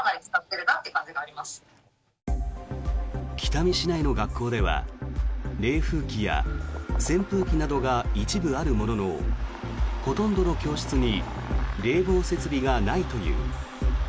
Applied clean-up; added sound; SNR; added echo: none; none; none; none.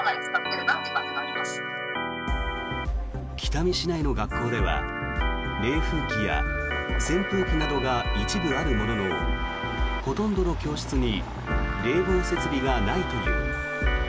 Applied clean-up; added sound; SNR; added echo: none; Organ; 5 dB; none.